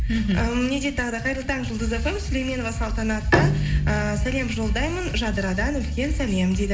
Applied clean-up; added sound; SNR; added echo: none; Bowed string instrument; 7 dB; reverberation time 2.8 s.